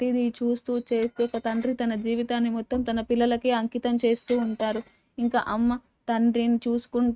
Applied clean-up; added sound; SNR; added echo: neural mask model RNNoise.